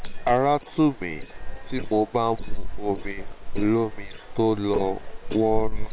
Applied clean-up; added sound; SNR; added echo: neural separator model SepFormer WHAM!.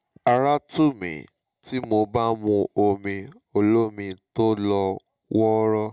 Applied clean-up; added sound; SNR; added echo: none; none; none; none.